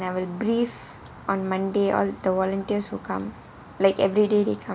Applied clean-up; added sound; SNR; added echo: none; none; none; none.